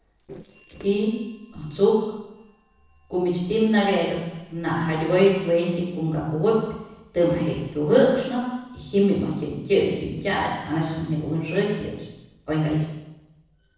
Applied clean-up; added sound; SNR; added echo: neural separator model SepFormer DNS4.